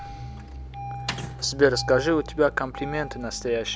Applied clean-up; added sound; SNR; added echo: none; Engine starting + Mechanisms; 10 dB; none.